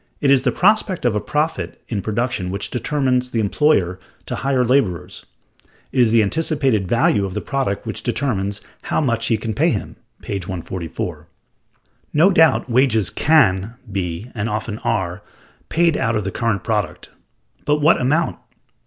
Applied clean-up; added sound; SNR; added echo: none; none; none; none.